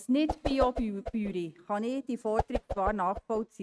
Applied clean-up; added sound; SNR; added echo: neural mask model RNNoise.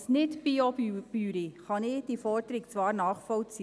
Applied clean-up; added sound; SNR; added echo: none; none; none; none.